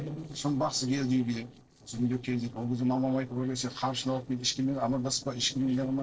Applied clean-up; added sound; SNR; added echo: neural separator model SepFormer DNS4.